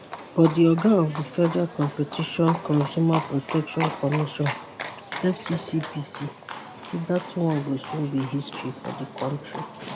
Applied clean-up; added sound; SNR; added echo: none; Livestock, farm animals, working animals; 10 dB; none.